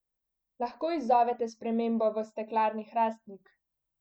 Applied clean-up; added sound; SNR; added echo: none; none; none; none.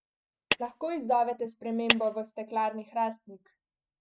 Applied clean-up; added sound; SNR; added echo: neural mask model RNNoise.